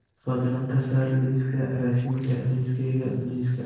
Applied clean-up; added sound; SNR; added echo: neural separator model SepFormer DNS4.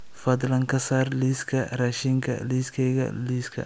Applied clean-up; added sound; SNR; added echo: none; none; none; none.